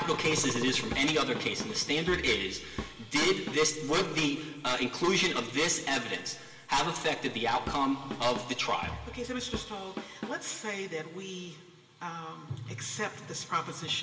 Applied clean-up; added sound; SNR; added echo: none; Drum kit; 12 dB; reverberation time 2.0 s.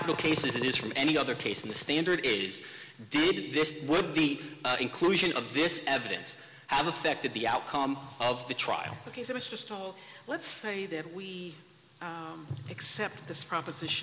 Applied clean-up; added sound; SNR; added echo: none; none; none; none.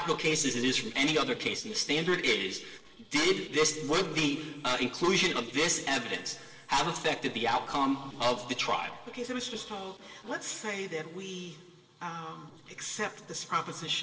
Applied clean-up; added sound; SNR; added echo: neural separator model SepFormer DNS4.